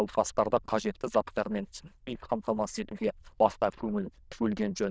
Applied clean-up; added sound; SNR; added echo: neural diffusion model UNIVERSE++.